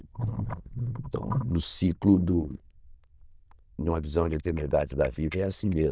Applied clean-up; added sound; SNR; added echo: neural diffusion model UNIVERSE++.